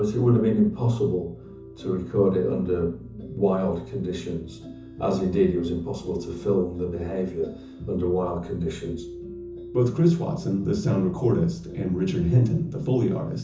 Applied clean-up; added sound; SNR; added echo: none; none; none; reverberation time 0.6 s.